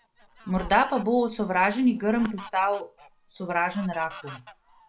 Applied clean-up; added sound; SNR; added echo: none; Fowl; 17 dB; none.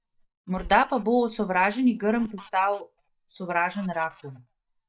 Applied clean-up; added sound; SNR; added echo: neural mask model DeepFilterNet 3.